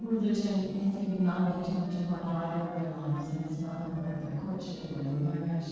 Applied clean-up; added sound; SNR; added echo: neural separator model SepFormer DNS4.